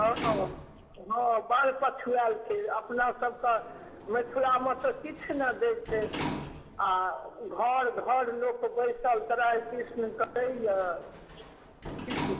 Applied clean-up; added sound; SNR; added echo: none; Sliding door; 12 dB; reverberation time 2.7 s.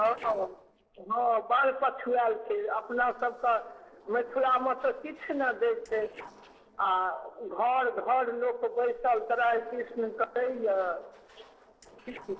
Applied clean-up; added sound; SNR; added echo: neural separator model SepFormer DNS4.